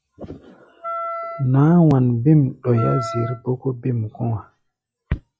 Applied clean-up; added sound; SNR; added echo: classical method log-MMSE.